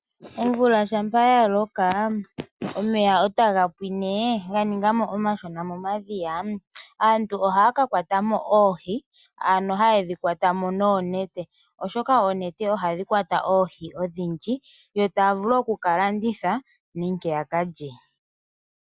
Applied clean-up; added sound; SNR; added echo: none; none; none; none.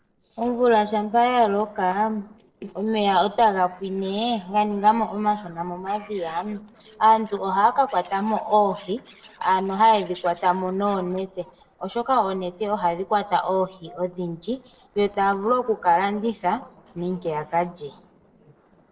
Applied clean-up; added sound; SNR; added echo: neural separator model SepFormer DNS4.